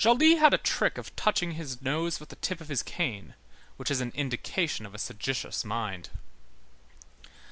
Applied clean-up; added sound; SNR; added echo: none; none; none; none.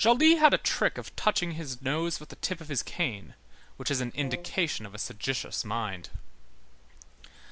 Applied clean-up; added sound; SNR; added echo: none; Brass instrument; 19 dB; none.